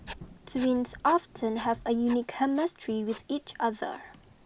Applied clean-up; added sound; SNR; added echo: none; Thunder / Rain + Writing; 18 dB; none.